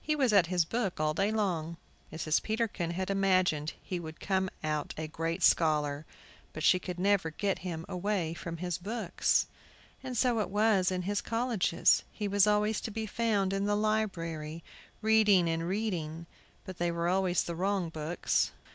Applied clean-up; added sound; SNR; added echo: none; none; none; none.